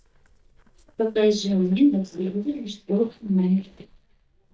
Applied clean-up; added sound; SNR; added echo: neural mask model DeepFilterNet 3.